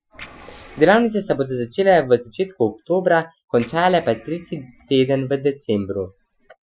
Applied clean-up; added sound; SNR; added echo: classical method Wiener filter.